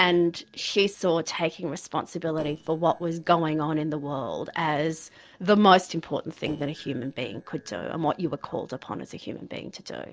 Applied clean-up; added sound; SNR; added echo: neural separator model SepFormer DNS4.